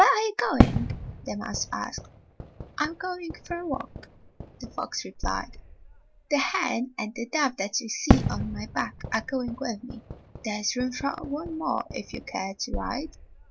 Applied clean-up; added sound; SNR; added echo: none; Fireworks; 1 dB; none.